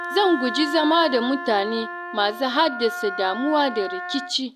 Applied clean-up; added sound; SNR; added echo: none; Wind instrument, woodwind instrument; 9 dB; none.